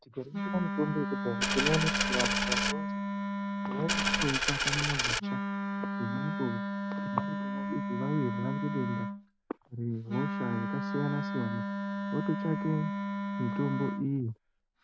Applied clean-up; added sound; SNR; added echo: none; Coin (dropping) + Wind instrument, woodwind instrument; -2 dB; none.